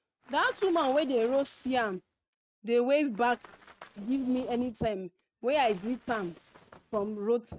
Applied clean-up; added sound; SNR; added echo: neural mask model RNNoise.